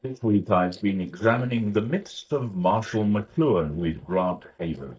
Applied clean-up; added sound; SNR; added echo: neural mask model DeepFilterNet 3.